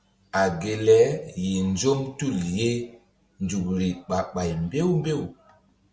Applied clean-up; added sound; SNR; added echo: none; none; none; none.